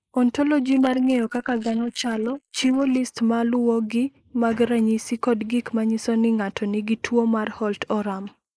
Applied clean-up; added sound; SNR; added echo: neural mask model Resemble Enhance denoiser.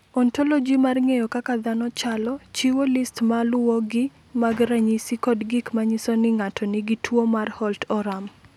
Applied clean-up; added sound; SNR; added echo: none; none; none; none.